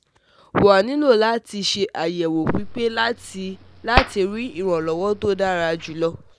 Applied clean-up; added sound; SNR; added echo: none; Hands; 9 dB; none.